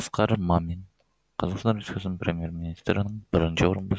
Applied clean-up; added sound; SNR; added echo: none; none; none; none.